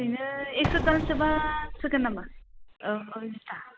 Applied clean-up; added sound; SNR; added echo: none; Explosion; 4 dB; none.